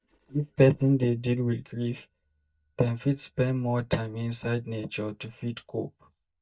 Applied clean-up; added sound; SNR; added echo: neural mask model DeepFilterNet 3.